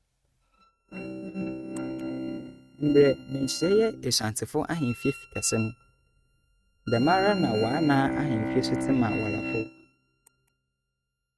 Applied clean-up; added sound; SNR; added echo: neural mask model RNNoise.